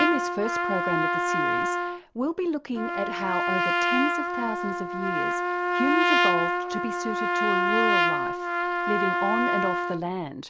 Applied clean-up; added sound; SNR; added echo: none; Trumpet; -5 dB; none.